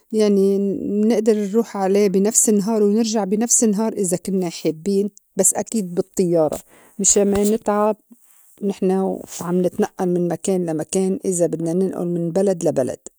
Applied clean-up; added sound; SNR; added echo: none; none; none; none.